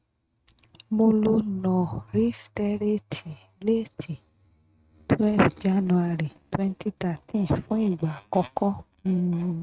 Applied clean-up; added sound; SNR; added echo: neural mask model RNNoise.